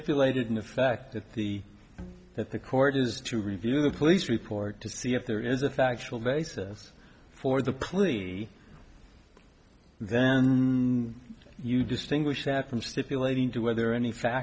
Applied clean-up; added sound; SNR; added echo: none; Bowed string instrument; 20 dB; none.